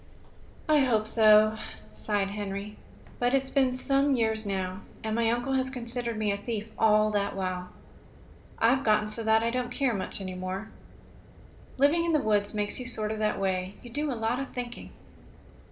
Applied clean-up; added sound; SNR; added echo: none; Fire; 19 dB; reverberation time 1.1 s.